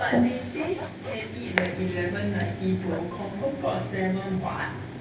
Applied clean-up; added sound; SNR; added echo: none; Bark; 16 dB; reverberation time 0.8 s.